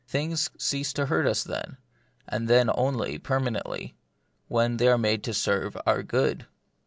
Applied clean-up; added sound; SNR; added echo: none; none; none; none.